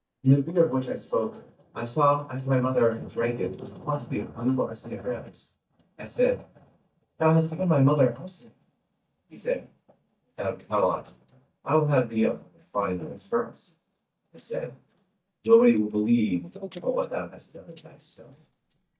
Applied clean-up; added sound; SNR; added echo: neural mask model DeepFilterNet 3.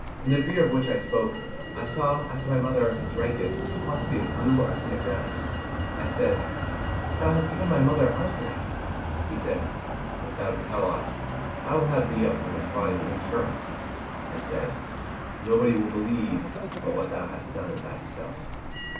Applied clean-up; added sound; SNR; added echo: none; Motor vehicle (road); 4 dB; reverberation time 0.6 s.